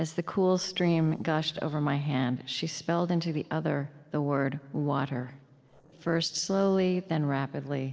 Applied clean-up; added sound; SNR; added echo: neural separator model SepFormer DNS4.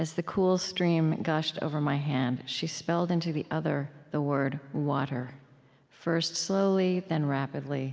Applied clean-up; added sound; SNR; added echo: none; none; none; none.